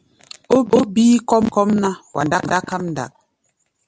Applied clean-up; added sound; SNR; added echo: none; none; none; none.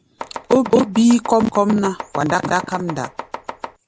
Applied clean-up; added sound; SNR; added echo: none; Domestic sounds, home sounds; 13 dB; none.